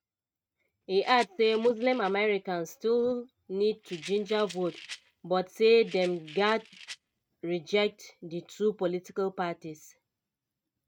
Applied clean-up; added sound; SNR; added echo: neural mask model RNNoise.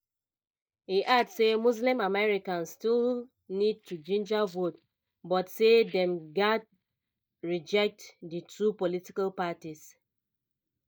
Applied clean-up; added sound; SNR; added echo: neural mask model DeepFilterNet 3.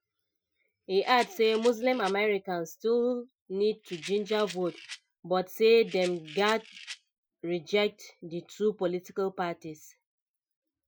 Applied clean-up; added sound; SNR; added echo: classical method Wiener filter.